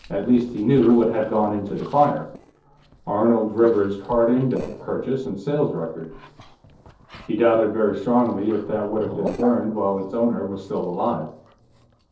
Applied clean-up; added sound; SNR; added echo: neural separator model SepFormer DNS4.